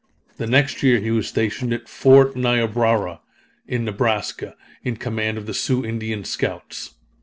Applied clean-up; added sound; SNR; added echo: neural separator model SepFormer DNS4.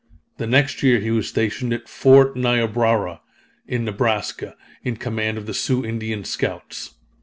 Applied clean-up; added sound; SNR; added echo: none; none; none; none.